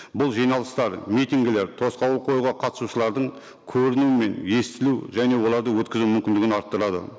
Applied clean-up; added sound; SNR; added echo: none; none; none; none.